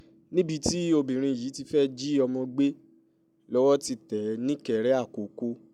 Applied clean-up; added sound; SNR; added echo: none; none; none; none.